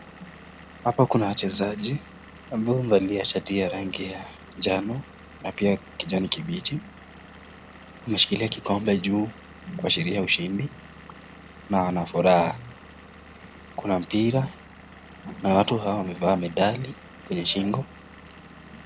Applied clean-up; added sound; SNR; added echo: none; Engine / Vehicle; 19 dB; none.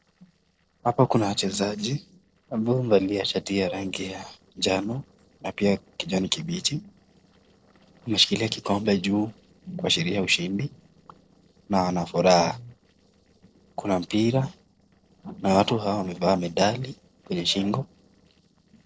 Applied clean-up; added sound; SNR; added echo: neural separator model SepFormer DNS4.